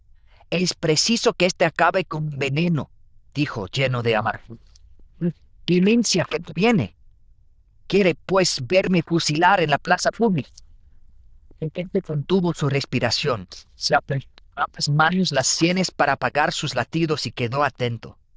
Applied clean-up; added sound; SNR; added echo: neural diffusion model UNIVERSE++.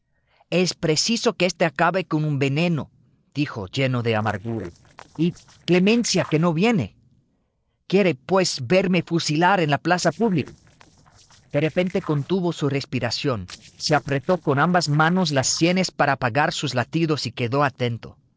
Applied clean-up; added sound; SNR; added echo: neural separator model SepFormer DNS4.